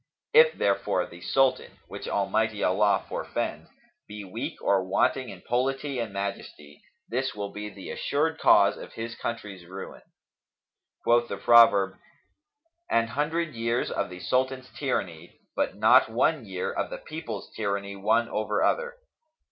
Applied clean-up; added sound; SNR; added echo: none; none; none; none.